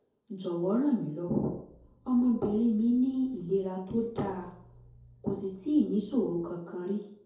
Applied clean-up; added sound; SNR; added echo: none; none; none; reverberation time 2.3 s.